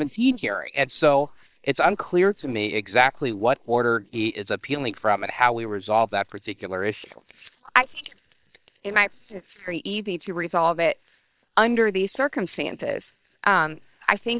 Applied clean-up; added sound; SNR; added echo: neural separator model SepFormer WHAM!.